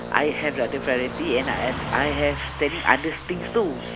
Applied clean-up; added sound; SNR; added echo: none; Brass instrument + Car passing by / Truck; 8 dB; none.